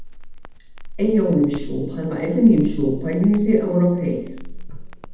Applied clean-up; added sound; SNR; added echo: none; Crackle; 11 dB; reverberation time 0.8 s.